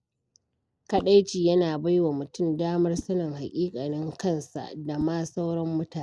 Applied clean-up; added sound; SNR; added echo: neural mask model Resemble Enhance denoiser.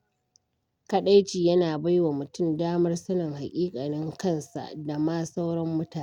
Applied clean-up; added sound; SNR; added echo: none; none; none; none.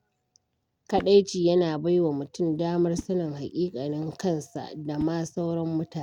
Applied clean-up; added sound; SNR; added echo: none; Tap / Glass + Whoosh, swoosh, swish; 20 dB; none.